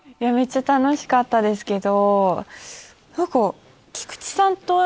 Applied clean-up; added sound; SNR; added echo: none; none; none; none.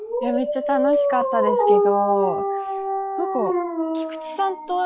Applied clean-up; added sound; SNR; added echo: classical method log-MMSE.